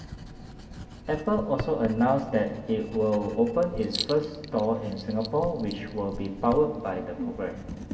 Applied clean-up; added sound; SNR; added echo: none; Writing; 12 dB; reverberation time 1.8 s.